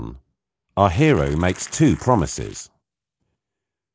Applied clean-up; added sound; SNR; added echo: neural mask model Resemble Enhance denoiser.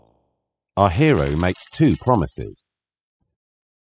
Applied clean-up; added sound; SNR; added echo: classical method spectral subtraction.